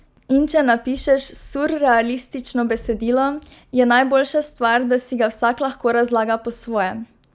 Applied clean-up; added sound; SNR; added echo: none; none; none; none.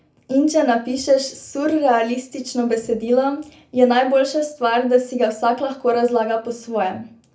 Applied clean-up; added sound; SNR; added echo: none; none; none; reverberation time 0.3 s.